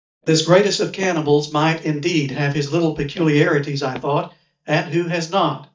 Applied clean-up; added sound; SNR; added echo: neural mask model DeepFilterNet 3.